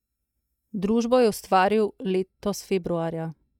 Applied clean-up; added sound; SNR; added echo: neural mask model DeepFilterNet 3.